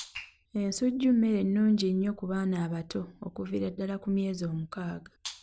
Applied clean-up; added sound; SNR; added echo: none; none; none; none.